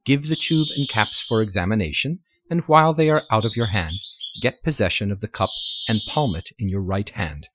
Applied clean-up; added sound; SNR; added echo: classical method Wiener filter.